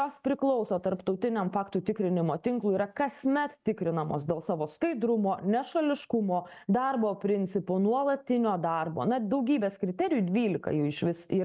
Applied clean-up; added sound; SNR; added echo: none; none; none; none.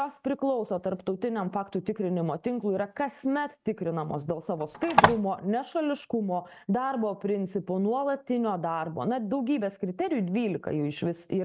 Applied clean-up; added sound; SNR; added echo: none; Telephone; -3 dB; none.